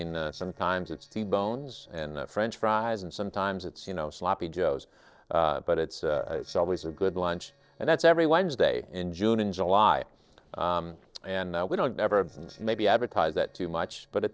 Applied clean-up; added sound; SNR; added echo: neural separator model SepFormer DNS4.